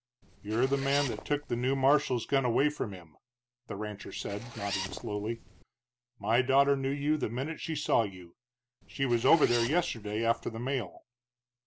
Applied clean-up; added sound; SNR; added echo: none; Zipper (clothing); 11 dB; none.